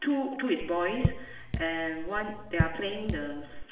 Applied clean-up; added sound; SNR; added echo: none; Raindrop / Drip; 2 dB; reverberation time 0.9 s.